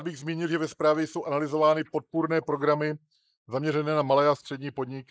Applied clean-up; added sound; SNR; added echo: neural mask model Resemble Enhance denoiser.